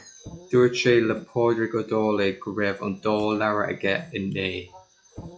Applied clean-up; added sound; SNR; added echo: classical method log-MMSE.